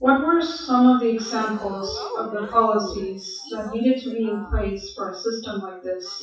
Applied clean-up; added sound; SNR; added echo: classical method WPE with log-MMSE.